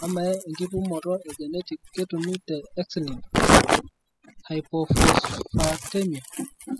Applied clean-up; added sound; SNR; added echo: classical method spectral subtraction.